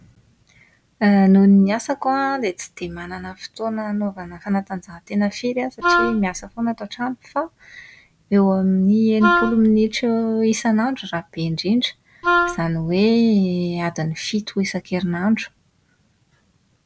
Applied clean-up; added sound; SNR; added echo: none; Wind instrument, woodwind instrument; 2 dB; none.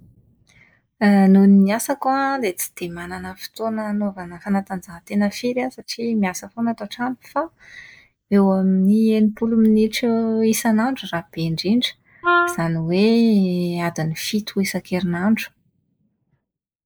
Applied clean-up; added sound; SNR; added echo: neural mask model Resemble Enhance denoiser.